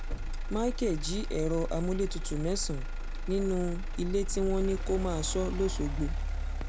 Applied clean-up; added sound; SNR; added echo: none; Motor vehicle (road); 0 dB; none.